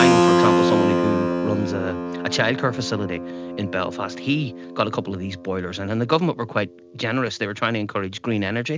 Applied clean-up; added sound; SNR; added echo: none; Keyboard (musical); -1 dB; none.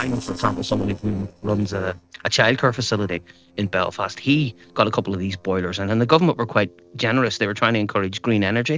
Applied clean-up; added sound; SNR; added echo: neural separator model SepFormer DNS4.